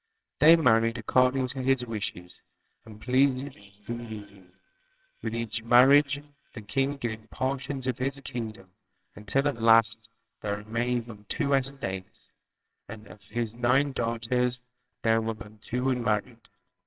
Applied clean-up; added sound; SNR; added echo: neural separator model SepFormer WHAMR!.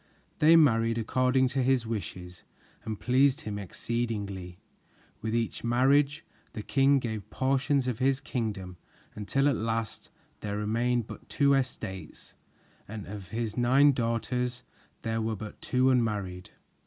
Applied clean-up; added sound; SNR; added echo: none; none; none; none.